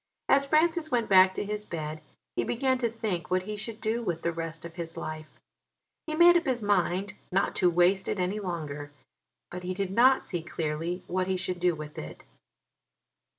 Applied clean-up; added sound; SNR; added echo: none; none; none; none.